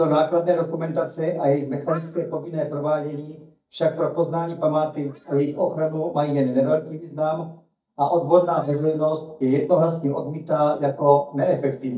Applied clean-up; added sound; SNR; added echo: neural mask model DeepFilterNet 3.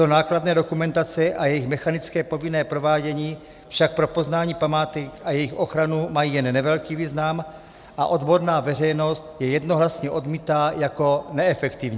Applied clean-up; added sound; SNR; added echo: none; none; none; none.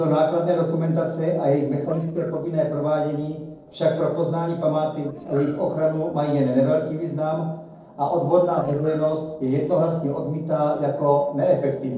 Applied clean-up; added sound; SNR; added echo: neural separator model SepFormer DNS4.